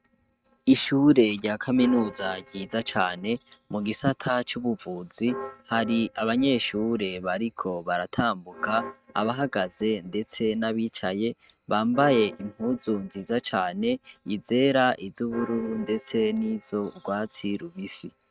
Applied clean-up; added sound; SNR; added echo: neural mask model RNNoise.